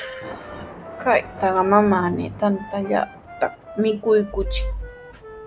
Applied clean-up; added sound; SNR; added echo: none; Wind instrument, woodwind instrument + Thunder; 16 dB; none.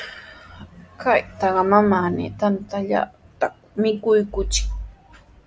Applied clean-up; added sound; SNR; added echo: none; none; none; none.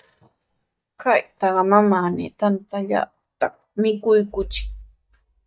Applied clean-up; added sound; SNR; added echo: neural mask model DeepFilterNet 3.